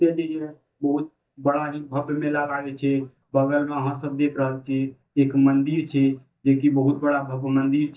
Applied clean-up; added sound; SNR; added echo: neural mask model DeepFilterNet 3.